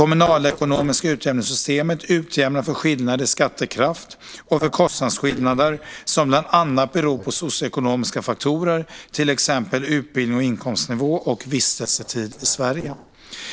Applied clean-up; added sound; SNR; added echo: neural separator model SepFormer DNS4.